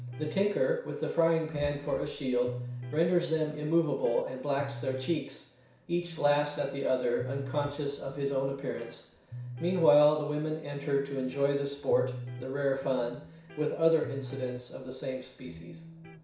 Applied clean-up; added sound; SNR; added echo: none; Electric guitar; 14 dB; reverberation time 0.6 s.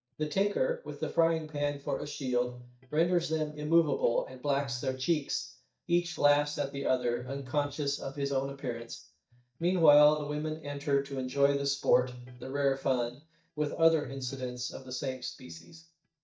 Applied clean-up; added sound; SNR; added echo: neural mask model DeepFilterNet 3.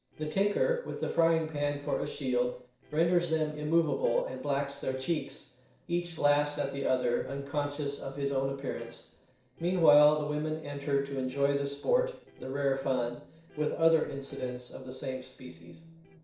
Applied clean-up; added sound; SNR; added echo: neural separator model SepFormer DNS4.